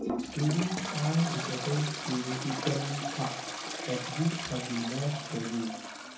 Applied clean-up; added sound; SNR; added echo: none; Toilet flush; 4 dB; reverberation time 0.6 s.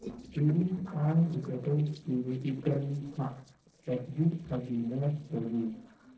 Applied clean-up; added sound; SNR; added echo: neural separator model SepFormer DNS4.